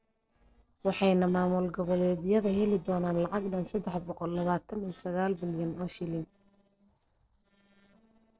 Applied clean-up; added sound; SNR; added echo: neural separator model SepFormer DNS4.